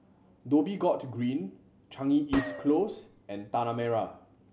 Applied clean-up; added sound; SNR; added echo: none; Gunshot, gunfire; 10 dB; none.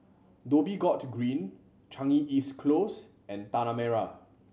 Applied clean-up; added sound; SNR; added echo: none; none; none; none.